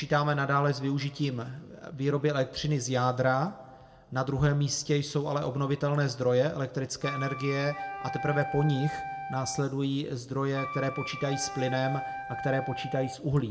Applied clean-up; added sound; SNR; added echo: none; Wind instrument, woodwind instrument; 8 dB; reverberation time 0.6 s.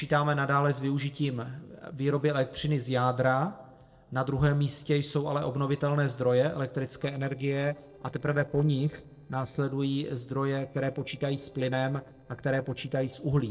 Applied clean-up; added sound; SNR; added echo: neural separator model SepFormer DNS4.